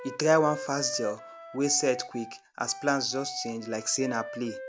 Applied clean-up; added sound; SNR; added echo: none; Wind instrument, woodwind instrument; 12 dB; none.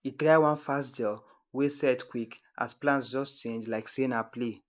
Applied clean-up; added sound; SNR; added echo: neural mask model Resemble Enhance denoiser.